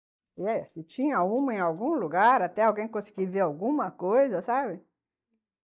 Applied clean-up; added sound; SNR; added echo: neural mask model DeepFilterNet 3.